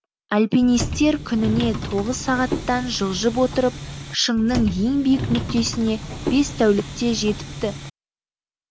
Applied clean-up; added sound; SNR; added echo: none; Subway, metro, underground; 8 dB; none.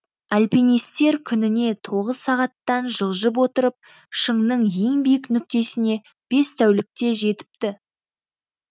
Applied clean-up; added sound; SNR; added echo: none; none; none; none.